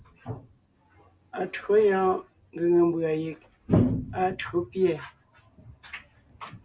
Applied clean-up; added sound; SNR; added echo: none; none; none; none.